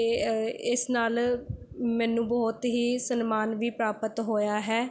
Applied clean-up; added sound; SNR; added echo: none; none; none; none.